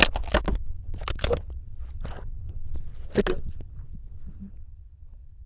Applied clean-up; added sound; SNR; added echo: neural diffusion model UNIVERSE++.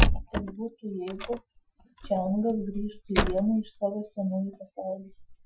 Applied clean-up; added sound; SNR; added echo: classical method Wiener filter.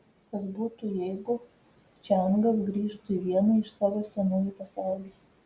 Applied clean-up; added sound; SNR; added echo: none; none; none; none.